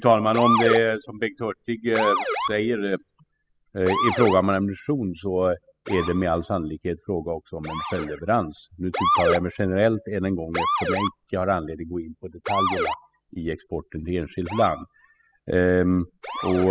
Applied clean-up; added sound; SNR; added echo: classical method spectral subtraction.